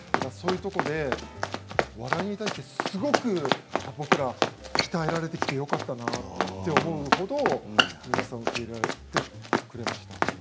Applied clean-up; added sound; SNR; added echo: none; Run; -3 dB; none.